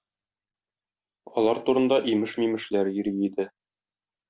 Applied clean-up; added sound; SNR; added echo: none; none; none; none.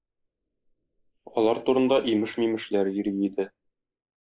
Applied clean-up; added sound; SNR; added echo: neural mask model Resemble Enhance denoiser.